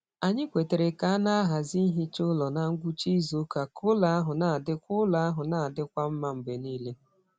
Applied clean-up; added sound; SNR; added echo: none; none; none; none.